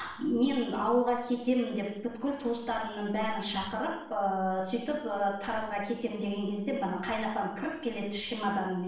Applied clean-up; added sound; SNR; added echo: none; none; none; reverberation time 0.6 s.